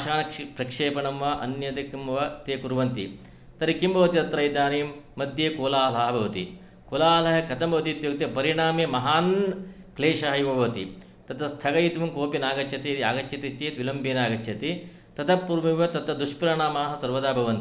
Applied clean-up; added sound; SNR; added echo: none; none; none; none.